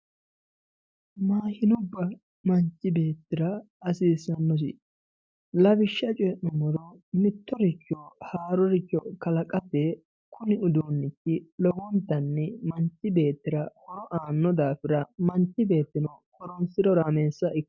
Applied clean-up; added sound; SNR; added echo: none; none; none; none.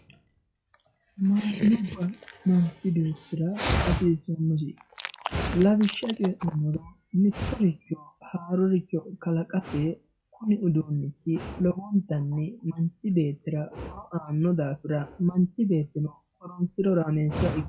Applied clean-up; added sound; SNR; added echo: classical method WPE with log-MMSE.